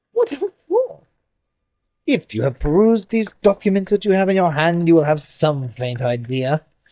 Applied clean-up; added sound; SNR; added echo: neural mask model DeepFilterNet 3.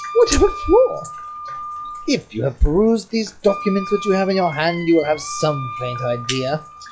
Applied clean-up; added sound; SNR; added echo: classical method log-MMSE.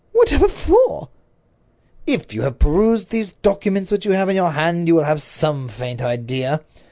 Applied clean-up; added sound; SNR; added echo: none; none; none; none.